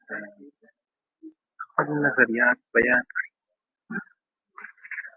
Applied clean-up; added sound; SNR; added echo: none; none; none; none.